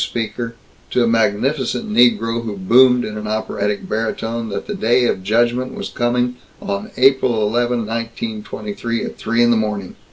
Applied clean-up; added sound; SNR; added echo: none; none; none; none.